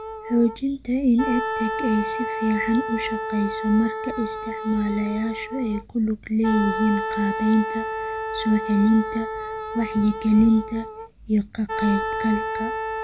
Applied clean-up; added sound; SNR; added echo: none; Wind instrument, woodwind instrument; 6 dB; none.